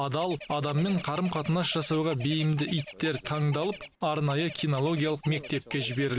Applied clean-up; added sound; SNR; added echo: none; Bird; 14 dB; none.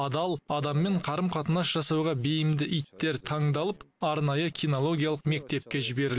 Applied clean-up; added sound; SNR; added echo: none; none; none; none.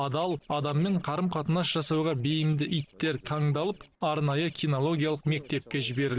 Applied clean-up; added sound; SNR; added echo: neural separator model SepFormer DNS4.